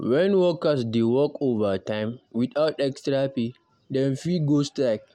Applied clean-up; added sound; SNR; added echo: none; none; none; none.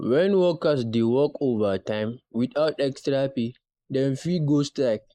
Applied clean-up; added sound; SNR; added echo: neural mask model Resemble Enhance denoiser.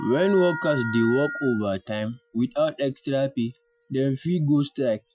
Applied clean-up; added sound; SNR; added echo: classical method Wiener filter.